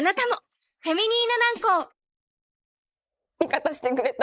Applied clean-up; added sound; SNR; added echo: neural mask model Resemble Enhance denoiser.